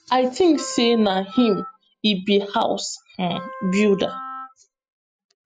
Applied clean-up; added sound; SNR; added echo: classical method spectral subtraction.